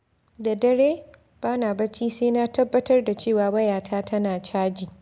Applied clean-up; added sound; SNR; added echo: none; none; none; none.